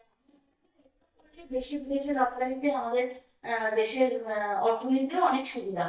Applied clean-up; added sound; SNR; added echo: neural mask model DeepFilterNet 3.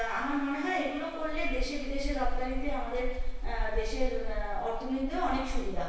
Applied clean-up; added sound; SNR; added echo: none; Rain; -1 dB; reverberation time 1.1 s.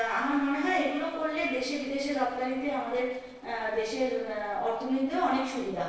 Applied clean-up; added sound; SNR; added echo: neural separator model SepFormer DNS4.